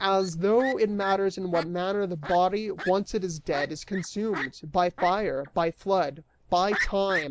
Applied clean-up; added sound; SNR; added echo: neural mask model Resemble Enhance denoiser.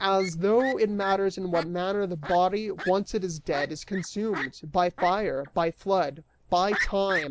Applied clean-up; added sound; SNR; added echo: none; Fowl; 12 dB; none.